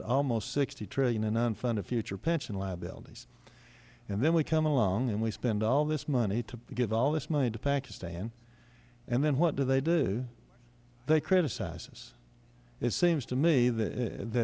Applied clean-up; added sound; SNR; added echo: none; none; none; none.